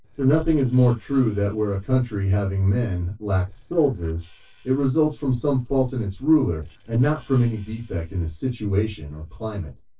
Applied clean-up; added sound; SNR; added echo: neural separator model SepFormer DNS4.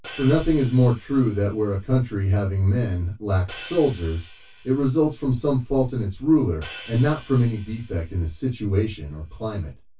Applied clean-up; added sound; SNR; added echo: none; Hi-hat; 19 dB; reverberation time 0.2 s.